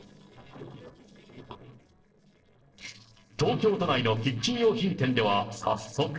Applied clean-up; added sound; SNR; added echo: neural separator model SepFormer DNS4.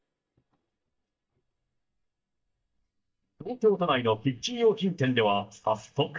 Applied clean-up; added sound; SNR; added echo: neural mask model DeepFilterNet 3.